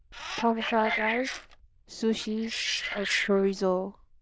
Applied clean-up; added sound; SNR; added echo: neural diffusion model UNIVERSE++.